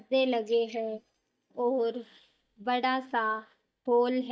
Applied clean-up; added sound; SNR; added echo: neural mask model DeepFilterNet 3.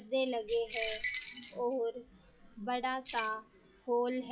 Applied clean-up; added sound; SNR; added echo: classical method WPE with log-MMSE.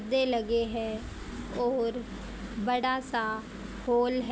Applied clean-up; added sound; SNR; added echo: none; none; none; none.